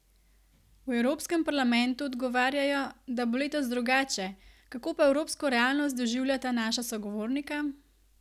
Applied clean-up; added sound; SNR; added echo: none; none; none; none.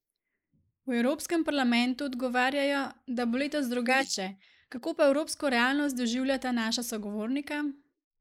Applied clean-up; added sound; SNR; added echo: neural mask model Resemble Enhance denoiser.